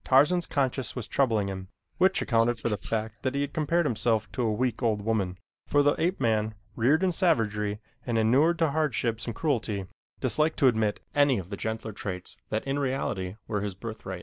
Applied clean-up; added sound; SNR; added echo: neural mask model Resemble Enhance denoiser.